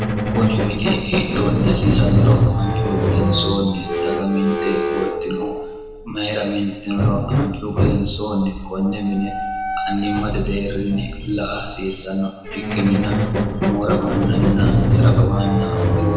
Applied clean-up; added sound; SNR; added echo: none; Squeak; -3 dB; reverberation time 1.3 s.